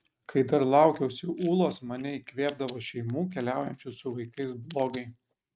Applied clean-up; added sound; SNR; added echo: neural mask model RNNoise.